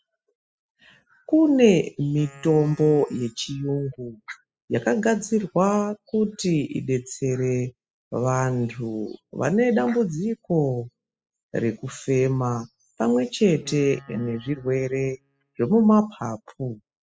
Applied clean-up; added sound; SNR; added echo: classical method spectral subtraction.